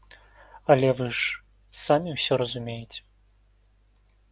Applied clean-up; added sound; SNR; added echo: none; none; none; none.